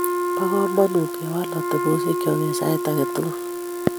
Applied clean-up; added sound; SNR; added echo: none; Wind instrument, woodwind instrument; 2 dB; none.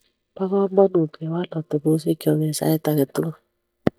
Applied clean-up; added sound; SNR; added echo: neural mask model DeepFilterNet 3.